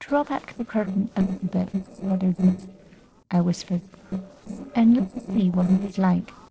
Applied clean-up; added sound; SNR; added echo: neural separator model SepFormer DNS4.